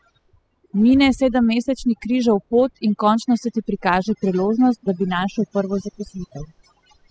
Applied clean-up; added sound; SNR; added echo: classical method spectral subtraction.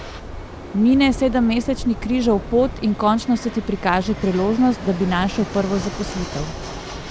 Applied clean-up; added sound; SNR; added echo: none; Thunder / Rain + Fixed-wing aircraft, airplane; 11 dB; none.